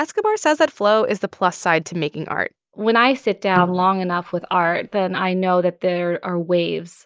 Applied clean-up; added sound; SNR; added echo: neural mask model Resemble Enhance denoiser.